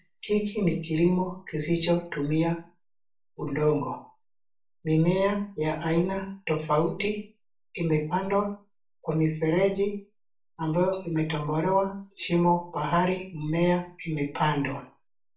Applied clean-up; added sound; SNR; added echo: none; none; none; reverberation time 0.3 s.